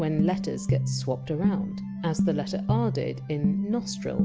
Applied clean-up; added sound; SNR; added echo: none; none; none; none.